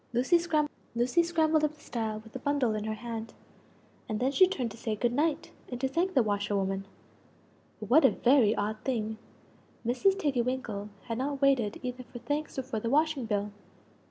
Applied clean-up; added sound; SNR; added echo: none; none; none; none.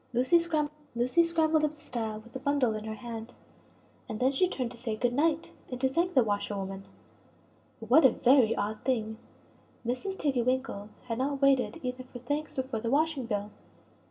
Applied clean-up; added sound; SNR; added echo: none; none; none; reverberation time 0.2 s.